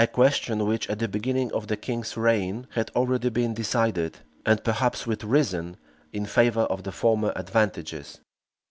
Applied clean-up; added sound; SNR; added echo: none; none; none; none.